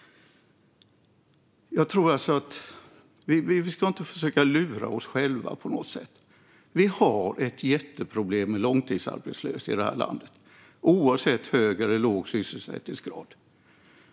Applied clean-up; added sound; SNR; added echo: none; none; none; none.